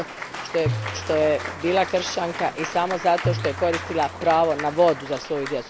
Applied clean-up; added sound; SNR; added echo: none; Applause / Cheering + Tabla; 8 dB; none.